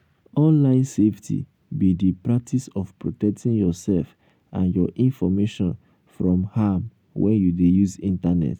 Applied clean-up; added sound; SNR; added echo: none; none; none; none.